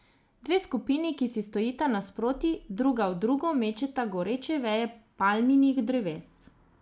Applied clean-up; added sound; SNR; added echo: none; none; none; none.